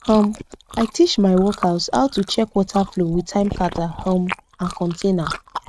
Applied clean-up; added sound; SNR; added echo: neural mask model RNNoise.